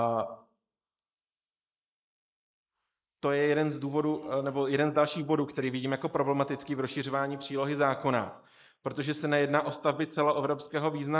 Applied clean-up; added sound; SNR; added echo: neural mask model Resemble Enhance denoiser.